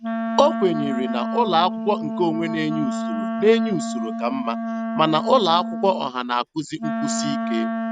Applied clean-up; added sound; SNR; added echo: neural mask model RNNoise.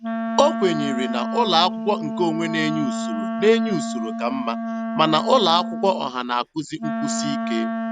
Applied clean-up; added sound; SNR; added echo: none; Wind instrument, woodwind instrument; 4 dB; none.